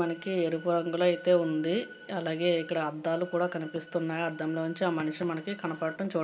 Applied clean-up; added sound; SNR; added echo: none; Organ; 19 dB; reverberation time 1.1 s.